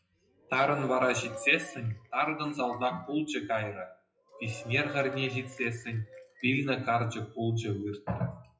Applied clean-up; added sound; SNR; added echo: classical method WPE with log-MMSE.